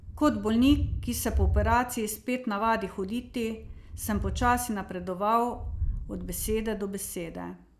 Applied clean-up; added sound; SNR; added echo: none; Thunder; 5 dB; none.